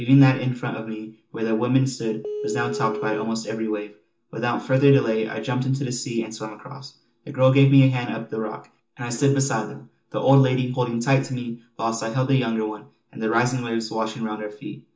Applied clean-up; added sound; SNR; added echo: none; Telephone; 6 dB; reverberation time 0.2 s.